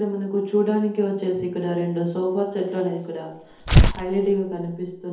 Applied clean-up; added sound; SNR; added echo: none; Tearing; -4 dB; reverberation time 2.2 s.